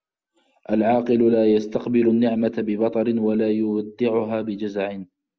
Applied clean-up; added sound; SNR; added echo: none; none; none; none.